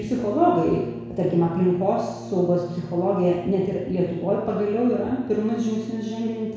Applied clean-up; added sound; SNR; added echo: none; Brass instrument; 15 dB; reverberation time 1.1 s.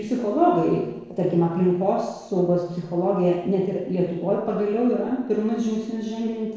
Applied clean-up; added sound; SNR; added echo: neural separator model SepFormer DNS4.